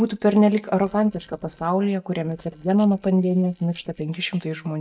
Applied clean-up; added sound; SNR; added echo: neural mask model DeepFilterNet 3.